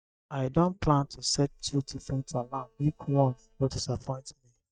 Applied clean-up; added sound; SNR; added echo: neural mask model DeepFilterNet 3.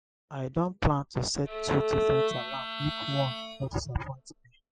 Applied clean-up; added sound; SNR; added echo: classical method spectral subtraction.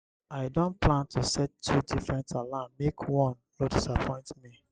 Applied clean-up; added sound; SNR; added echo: none; none; none; none.